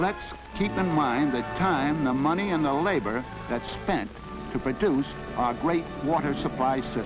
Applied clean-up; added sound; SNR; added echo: none; none; none; none.